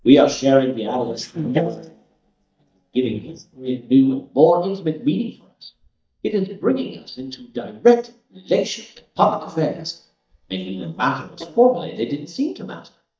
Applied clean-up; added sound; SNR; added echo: neural mask model DeepFilterNet 3.